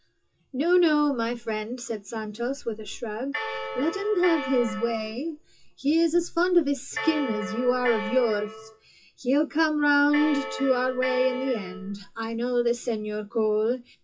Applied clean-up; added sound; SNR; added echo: classical method WPE with log-MMSE.